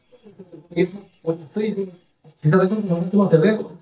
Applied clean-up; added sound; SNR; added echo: neural mask model DeepFilterNet 3.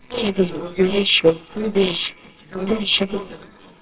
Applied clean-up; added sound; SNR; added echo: neural separator model SepFormer WHAMR!.